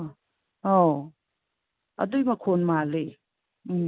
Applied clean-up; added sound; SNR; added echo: none; none; none; none.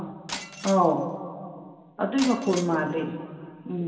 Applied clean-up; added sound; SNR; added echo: none; Shatter; 14 dB; reverberation time 2.2 s.